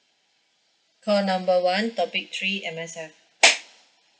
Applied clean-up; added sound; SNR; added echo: none; none; none; none.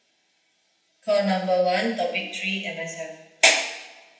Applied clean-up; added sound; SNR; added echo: none; none; none; reverberation time 0.9 s.